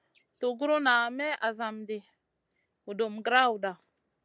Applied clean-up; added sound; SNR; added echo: none; none; none; none.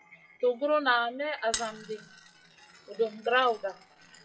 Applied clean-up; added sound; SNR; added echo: classical method WPE with log-MMSE.